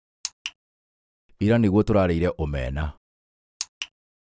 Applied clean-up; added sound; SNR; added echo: none; none; none; none.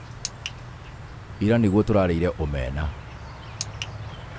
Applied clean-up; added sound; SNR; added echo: none; Insect; 12 dB; none.